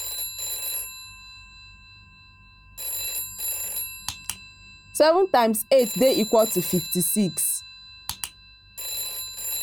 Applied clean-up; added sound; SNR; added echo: none; Telephone; 8 dB; none.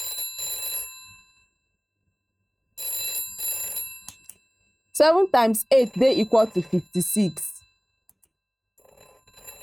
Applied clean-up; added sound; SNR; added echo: neural mask model RNNoise.